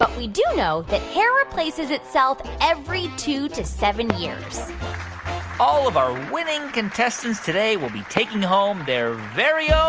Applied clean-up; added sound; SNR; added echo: none; Fireworks; 18 dB; none.